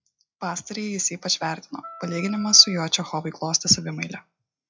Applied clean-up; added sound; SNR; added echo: classical method WPE with log-MMSE.